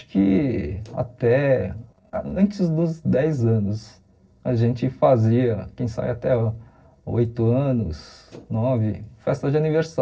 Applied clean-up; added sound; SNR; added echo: neural separator model SepFormer DNS4.